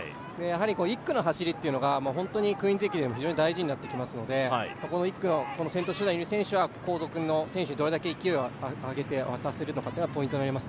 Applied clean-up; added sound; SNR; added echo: none; none; none; none.